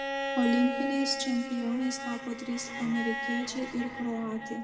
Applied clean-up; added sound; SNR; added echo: none; Bowed string instrument; 5 dB; reverberation time 1.5 s.